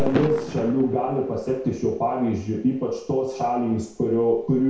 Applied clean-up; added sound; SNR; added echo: none; Fireworks; 10 dB; reverberation time 0.6 s.